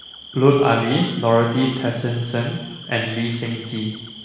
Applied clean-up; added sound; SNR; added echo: none; Cricket; 19 dB; reverberation time 1.2 s.